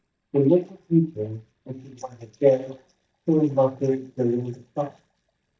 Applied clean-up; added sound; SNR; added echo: neural mask model DeepFilterNet 3.